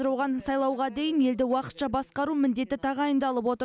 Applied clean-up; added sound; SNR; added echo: none; none; none; none.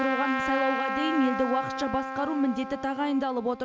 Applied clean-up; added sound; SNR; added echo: none; Trumpet; 4 dB; none.